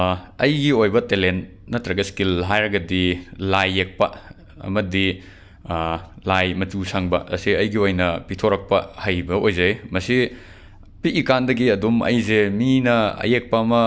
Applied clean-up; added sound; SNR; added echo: none; none; none; none.